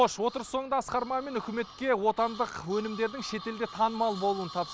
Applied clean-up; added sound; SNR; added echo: none; none; none; none.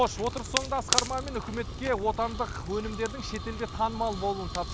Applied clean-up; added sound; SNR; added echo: none; Crackle; 4 dB; none.